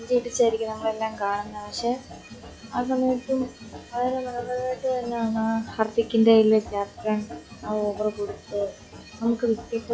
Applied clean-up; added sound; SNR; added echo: classical method log-MMSE.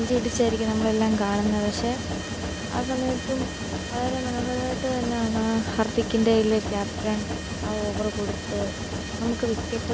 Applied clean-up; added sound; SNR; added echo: none; Mechanisms; 4 dB; none.